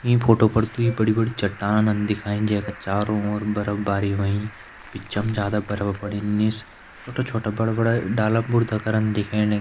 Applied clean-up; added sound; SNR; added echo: none; Wind instrument, woodwind instrument + Cricket; 19 dB; none.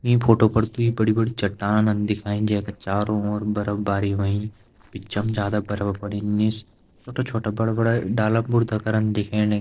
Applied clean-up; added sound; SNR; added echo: neural separator model SepFormer DNS4.